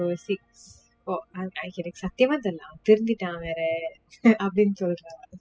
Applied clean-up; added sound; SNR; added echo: classical method spectral subtraction.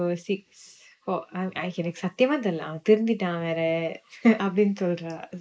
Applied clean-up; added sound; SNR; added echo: neural mask model Resemble Enhance denoiser.